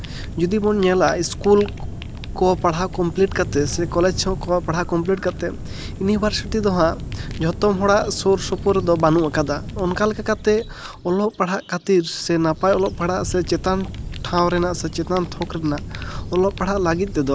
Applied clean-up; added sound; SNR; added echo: none; Fire; 10 dB; none.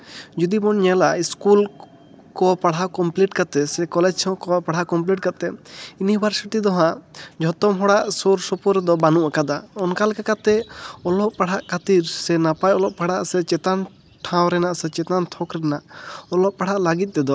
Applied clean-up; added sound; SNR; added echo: none; none; none; none.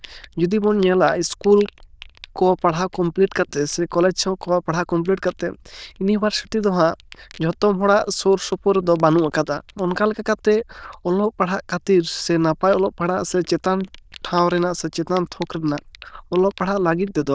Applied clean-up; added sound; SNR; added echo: neural diffusion model UNIVERSE++.